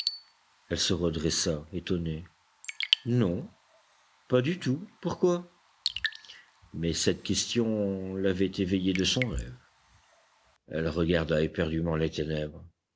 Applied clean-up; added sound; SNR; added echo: none; Raindrop / Drip; 11 dB; none.